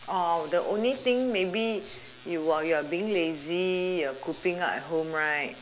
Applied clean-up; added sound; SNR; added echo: none; none; none; none.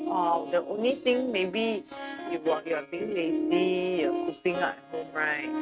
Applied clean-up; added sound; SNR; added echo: neural mask model RNNoise.